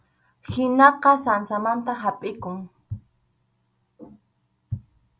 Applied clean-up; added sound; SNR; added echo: none; none; none; none.